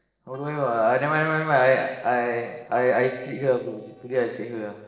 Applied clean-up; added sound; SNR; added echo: neural separator model SepFormer DNS4.